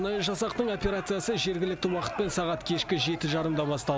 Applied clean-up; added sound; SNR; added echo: none; none; none; none.